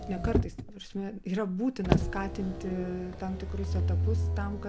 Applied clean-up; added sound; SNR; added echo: none; Motor vehicle (road); -3 dB; none.